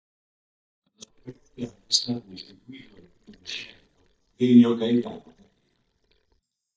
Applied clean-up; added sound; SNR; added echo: neural mask model DeepFilterNet 3.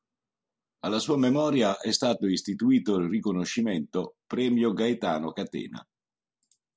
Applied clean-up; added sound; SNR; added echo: none; none; none; none.